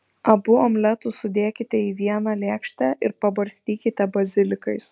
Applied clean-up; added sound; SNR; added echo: none; none; none; none.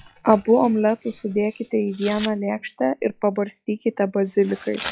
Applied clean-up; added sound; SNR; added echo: classical method log-MMSE.